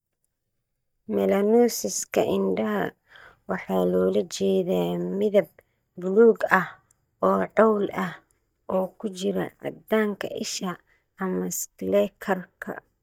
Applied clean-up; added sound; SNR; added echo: neural mask model DeepFilterNet 3.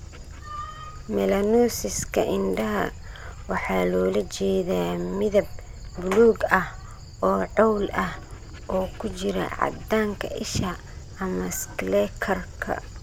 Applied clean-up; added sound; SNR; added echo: none; Dog; 13 dB; none.